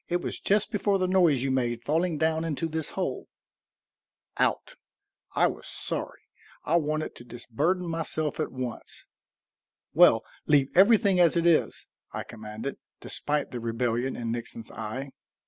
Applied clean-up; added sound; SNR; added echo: none; none; none; none.